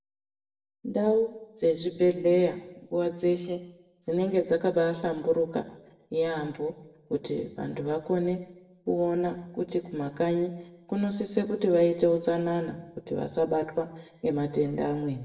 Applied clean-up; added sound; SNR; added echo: none; none; none; reverberation time 0.7 s.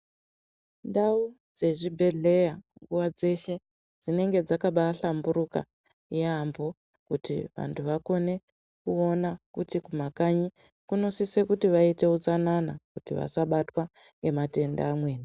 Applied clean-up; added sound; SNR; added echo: none; none; none; none.